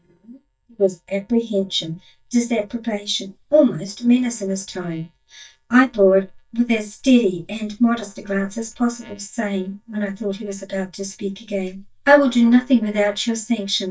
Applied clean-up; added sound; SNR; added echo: neural mask model DeepFilterNet 3.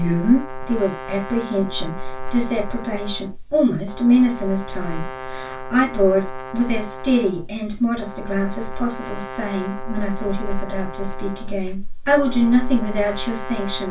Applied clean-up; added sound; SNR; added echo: none; Brass instrument; 14 dB; reverberation time 0.1 s.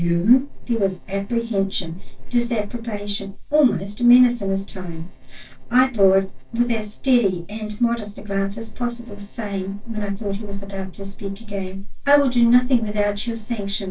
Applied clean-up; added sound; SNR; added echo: neural separator model SepFormer DNS4.